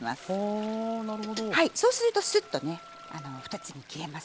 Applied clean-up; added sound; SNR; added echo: none; Wind instrument, woodwind instrument + Toilet flush; 18 dB; none.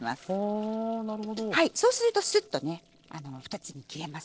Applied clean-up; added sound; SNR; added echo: neural separator model SepFormer DNS4.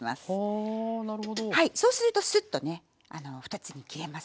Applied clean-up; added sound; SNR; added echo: none; none; none; none.